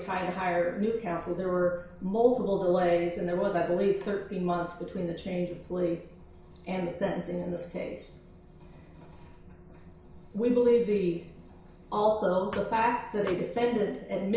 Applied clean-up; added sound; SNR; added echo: none; Thump, thud; 15 dB; reverberation time 0.6 s.